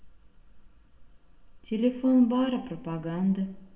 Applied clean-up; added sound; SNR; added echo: none; none; none; reverberation time 1.9 s.